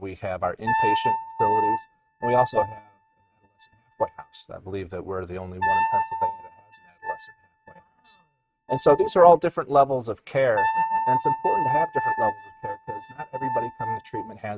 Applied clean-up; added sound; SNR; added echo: neural mask model RNNoise.